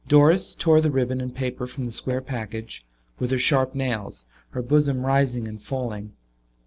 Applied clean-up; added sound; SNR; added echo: neural separator model SepFormer DNS4.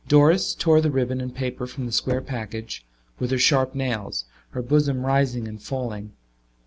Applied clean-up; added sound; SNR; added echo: none; Knock; 16 dB; none.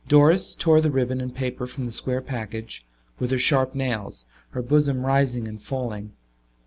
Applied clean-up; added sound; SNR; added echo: none; none; none; none.